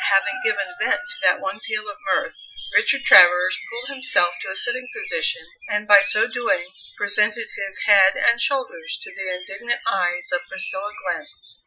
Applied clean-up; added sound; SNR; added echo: classical method Wiener filter.